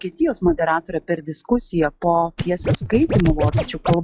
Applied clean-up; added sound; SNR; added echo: classical method log-MMSE.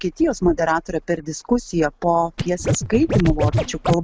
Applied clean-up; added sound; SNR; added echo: none; Scratching (performance technique); 1 dB; none.